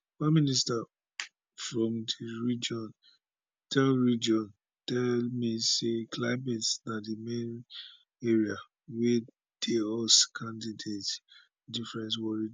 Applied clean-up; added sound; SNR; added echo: none; none; none; none.